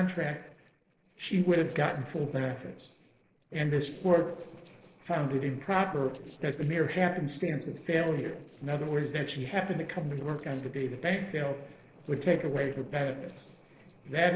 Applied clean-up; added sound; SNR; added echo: neural separator model SepFormer DNS4.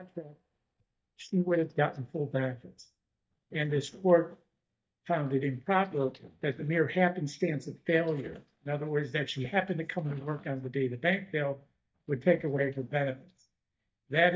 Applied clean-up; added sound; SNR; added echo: neural mask model DeepFilterNet 3.